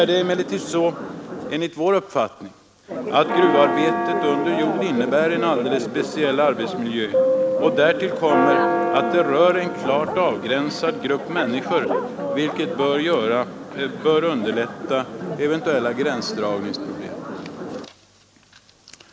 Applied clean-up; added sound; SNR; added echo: none; Church bell + Piano; 3 dB; none.